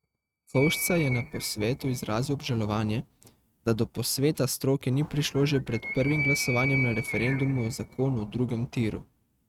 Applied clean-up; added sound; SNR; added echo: neural mask model RNNoise.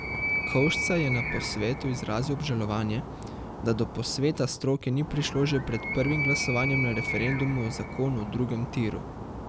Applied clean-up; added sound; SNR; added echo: none; Animal; 5 dB; none.